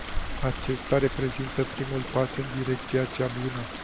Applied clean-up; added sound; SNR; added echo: none; Stream; 5 dB; none.